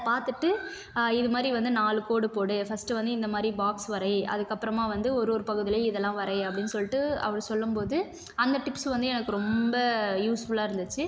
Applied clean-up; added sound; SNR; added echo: none; none; none; none.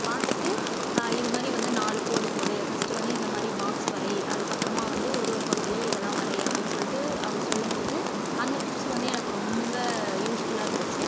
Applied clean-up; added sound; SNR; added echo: none; Rain; -4 dB; none.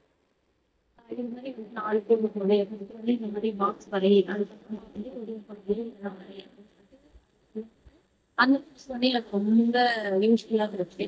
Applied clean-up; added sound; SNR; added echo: neural mask model DeepFilterNet 3.